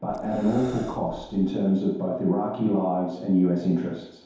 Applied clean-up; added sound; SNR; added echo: none; Breathing; 18 dB; reverberation time 0.8 s.